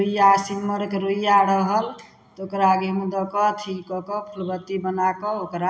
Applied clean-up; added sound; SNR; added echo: none; none; none; none.